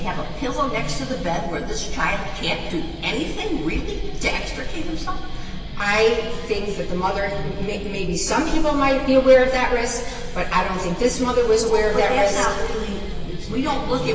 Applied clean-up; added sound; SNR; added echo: none; Guitar; 17 dB; reverberation time 2.4 s.